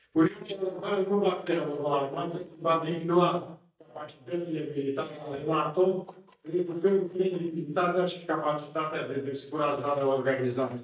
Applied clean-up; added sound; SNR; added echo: neural mask model DeepFilterNet 3.